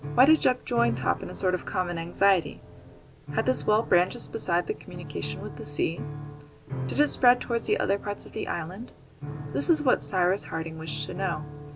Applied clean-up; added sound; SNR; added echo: none; Piano; 11 dB; none.